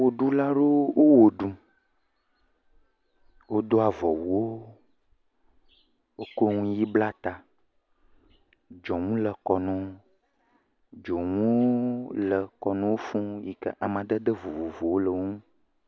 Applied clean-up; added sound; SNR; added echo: none; none; none; none.